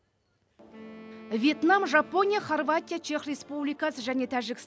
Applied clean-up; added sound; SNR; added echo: none; Wind instrument, woodwind instrument; 20 dB; none.